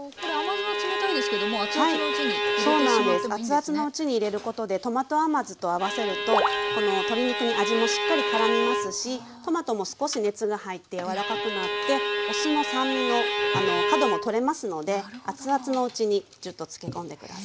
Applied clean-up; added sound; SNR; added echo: none; Bowed string instrument; 0 dB; none.